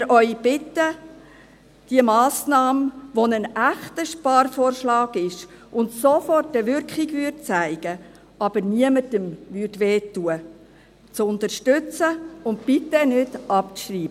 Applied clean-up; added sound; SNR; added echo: none; none; none; none.